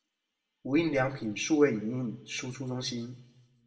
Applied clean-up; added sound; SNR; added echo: none; none; none; reverberation time 0.6 s.